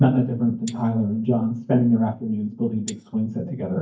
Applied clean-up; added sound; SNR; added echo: neural mask model DeepFilterNet 3.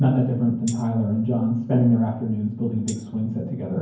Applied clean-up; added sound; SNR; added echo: none; Tambourine; 16 dB; reverberation time 0.9 s.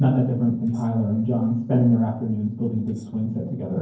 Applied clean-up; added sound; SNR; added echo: neural separator model SepFormer DNS4.